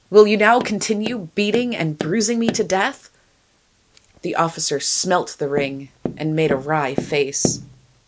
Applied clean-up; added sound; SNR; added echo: none; Tap; 12 dB; none.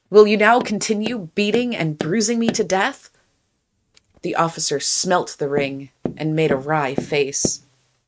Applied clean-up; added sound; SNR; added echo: neural mask model RNNoise.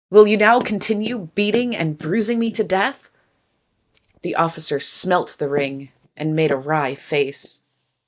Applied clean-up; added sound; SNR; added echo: neural mask model DeepFilterNet 3.